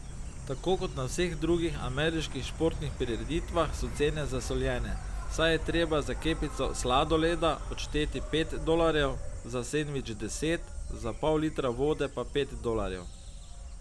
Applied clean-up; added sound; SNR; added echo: none; Insect; 6 dB; none.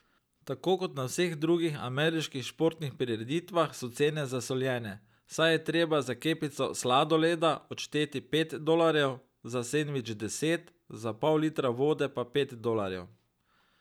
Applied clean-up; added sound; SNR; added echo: none; none; none; none.